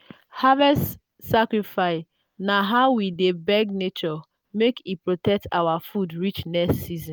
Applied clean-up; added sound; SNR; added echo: none; none; none; none.